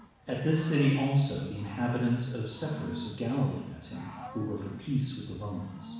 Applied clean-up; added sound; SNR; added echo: none; Cricket / Growling; 16 dB; reverberation time 1.1 s.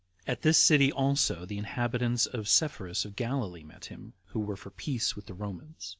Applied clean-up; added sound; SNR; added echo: none; none; none; none.